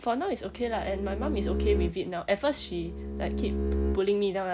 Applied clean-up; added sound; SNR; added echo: none; Bowed string instrument; 1 dB; none.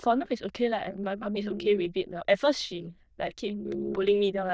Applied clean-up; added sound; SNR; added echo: neural diffusion model UNIVERSE++.